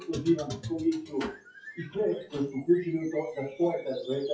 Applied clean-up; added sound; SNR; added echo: classical method WPE with log-MMSE.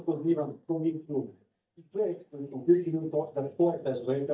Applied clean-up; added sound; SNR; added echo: neural mask model DeepFilterNet 3.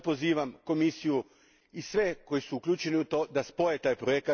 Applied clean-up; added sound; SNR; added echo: none; none; none; none.